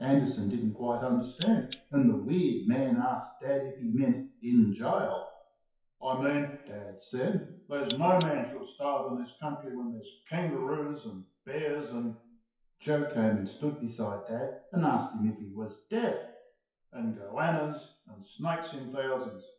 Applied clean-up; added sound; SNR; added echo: classical method WPE with log-MMSE.